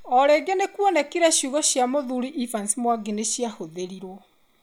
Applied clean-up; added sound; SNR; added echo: none; none; none; none.